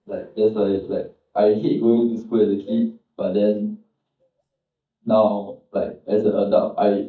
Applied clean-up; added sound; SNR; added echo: neural mask model DeepFilterNet 3.